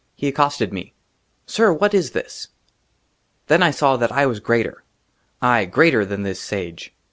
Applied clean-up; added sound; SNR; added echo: none; none; none; none.